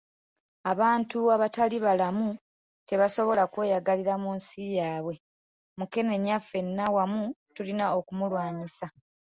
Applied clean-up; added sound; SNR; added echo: none; none; none; none.